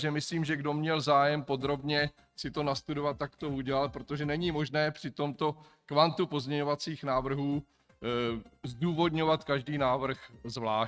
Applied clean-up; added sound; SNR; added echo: neural mask model RNNoise.